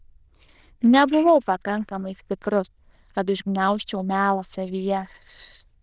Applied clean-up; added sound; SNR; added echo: neural diffusion model UNIVERSE++.